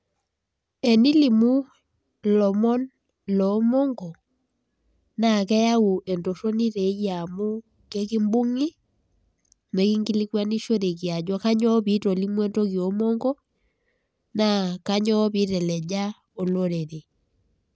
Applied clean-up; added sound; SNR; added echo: none; none; none; none.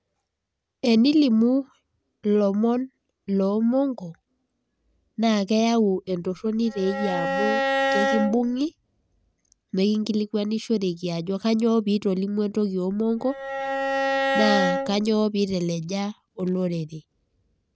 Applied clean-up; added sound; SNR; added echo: none; Bowed string instrument; 1 dB; none.